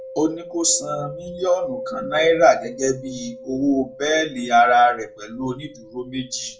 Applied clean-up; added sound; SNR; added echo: none; Mallet percussion; 14 dB; reverberation time 0.2 s.